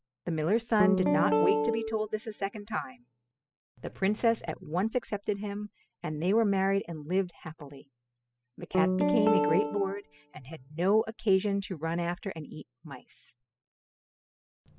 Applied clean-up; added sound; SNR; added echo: classical method spectral subtraction.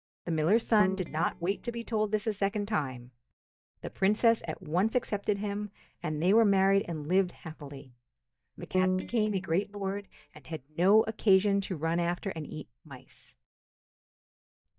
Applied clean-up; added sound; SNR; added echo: neural mask model DeepFilterNet 3.